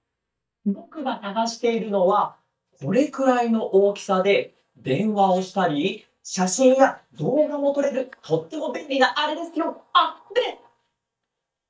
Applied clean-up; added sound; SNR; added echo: neural mask model DeepFilterNet 3.